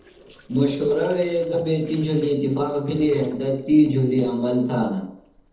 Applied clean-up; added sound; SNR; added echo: neural separator model SepFormer DNS4.